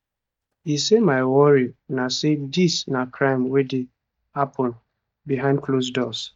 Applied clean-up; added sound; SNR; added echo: neural mask model DeepFilterNet 3.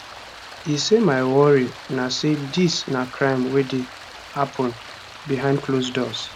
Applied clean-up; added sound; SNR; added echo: none; Stream; 17 dB; none.